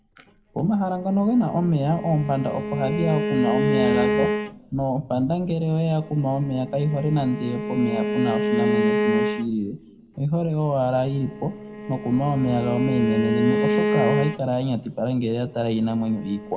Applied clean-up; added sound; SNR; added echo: none; Bowed string instrument; 3 dB; reverberation time 1.0 s.